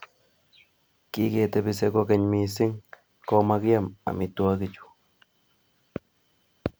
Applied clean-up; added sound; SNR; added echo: none; none; none; none.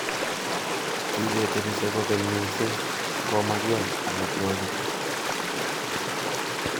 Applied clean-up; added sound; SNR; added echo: none; Stream; -3 dB; none.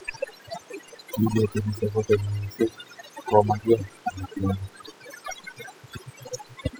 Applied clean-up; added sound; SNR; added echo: classical method spectral subtraction.